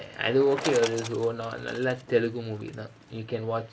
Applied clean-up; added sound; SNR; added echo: none; Bicycle; 13 dB; none.